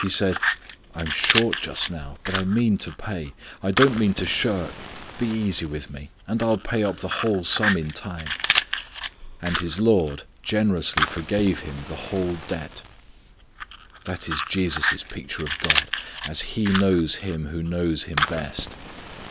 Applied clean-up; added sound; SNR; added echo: none; Fire; 4 dB; none.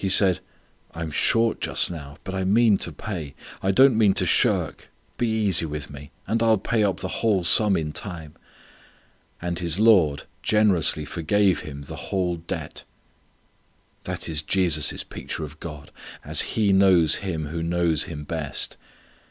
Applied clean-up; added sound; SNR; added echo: none; none; none; none.